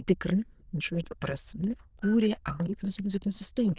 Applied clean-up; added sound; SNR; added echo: neural diffusion model UNIVERSE++.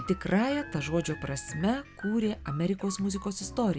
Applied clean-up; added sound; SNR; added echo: none; Wind instrument, woodwind instrument + Drum kit; 17 dB; none.